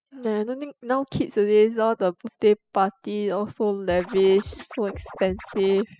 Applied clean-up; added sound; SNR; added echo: classical method spectral subtraction.